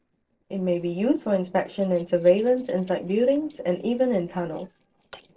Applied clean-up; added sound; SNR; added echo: neural separator model SepFormer DNS4.